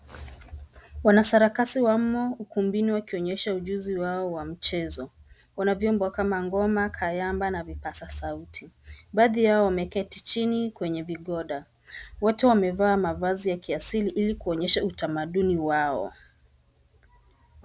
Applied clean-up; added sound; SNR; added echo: none; none; none; none.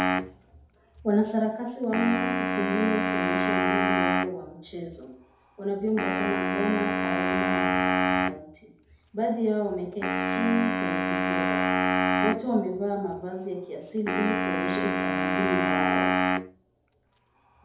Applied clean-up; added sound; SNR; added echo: none; Wind instrument, woodwind instrument; -3 dB; reverberation time 2.1 s.